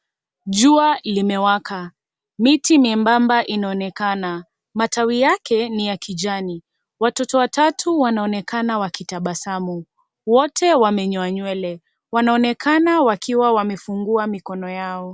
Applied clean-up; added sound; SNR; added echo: none; none; none; none.